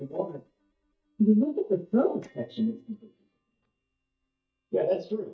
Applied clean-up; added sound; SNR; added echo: neural mask model DeepFilterNet 3.